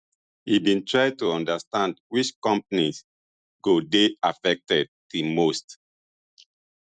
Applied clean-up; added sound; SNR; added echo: none; none; none; none.